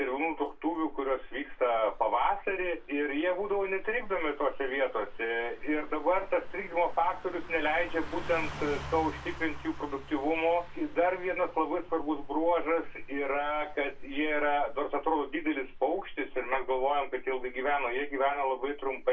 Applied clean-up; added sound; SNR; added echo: none; Car passing by / Truck; 20 dB; reverberation time 0.2 s.